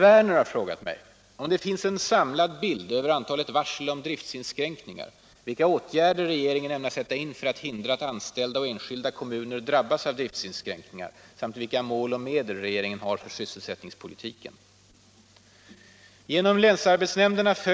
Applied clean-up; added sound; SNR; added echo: none; none; none; none.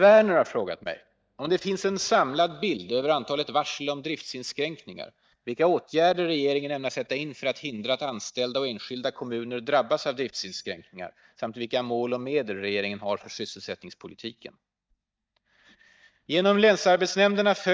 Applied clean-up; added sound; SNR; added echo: neural mask model DeepFilterNet 3.